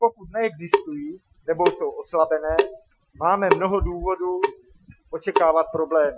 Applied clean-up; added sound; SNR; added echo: classical method Wiener filter.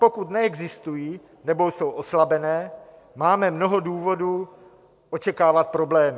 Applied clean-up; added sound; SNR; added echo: none; none; none; none.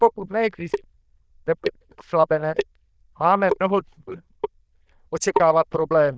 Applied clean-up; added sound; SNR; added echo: neural diffusion model UNIVERSE++.